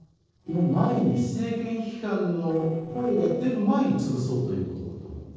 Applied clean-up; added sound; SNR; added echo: neural separator model SepFormer DNS4.